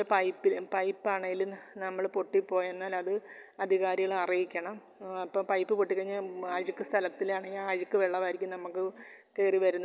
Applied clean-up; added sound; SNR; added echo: none; none; none; none.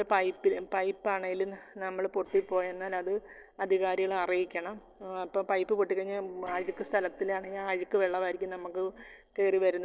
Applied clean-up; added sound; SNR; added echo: neural separator model SepFormer DNS4.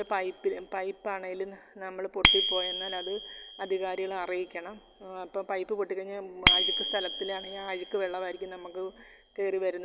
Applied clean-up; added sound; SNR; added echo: none; Bicycle bell; -1 dB; none.